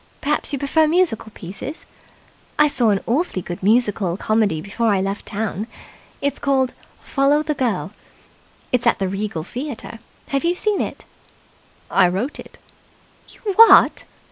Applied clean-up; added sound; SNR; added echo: none; none; none; none.